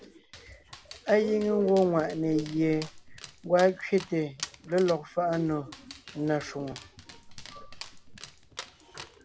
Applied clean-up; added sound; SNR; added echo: none; Dog; 17 dB; none.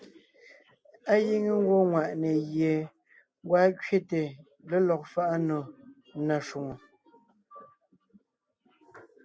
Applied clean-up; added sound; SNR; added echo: none; none; none; none.